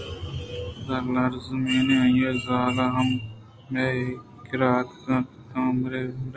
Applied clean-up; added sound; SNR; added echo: none; none; none; none.